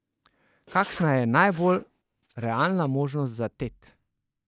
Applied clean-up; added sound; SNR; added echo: neural mask model DeepFilterNet 3.